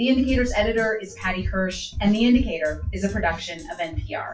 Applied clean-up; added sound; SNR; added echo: classical method WPE with log-MMSE.